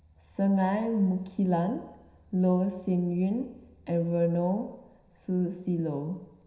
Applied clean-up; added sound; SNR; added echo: none; none; none; reverberation time 0.9 s.